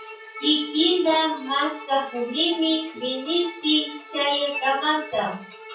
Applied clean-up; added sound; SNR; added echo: classical method WPE with log-MMSE.